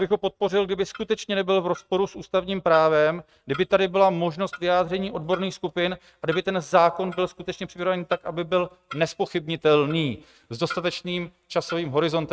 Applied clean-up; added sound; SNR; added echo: neural mask model RNNoise.